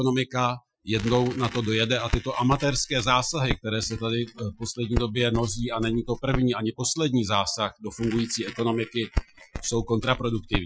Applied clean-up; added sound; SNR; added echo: classical method Wiener filter.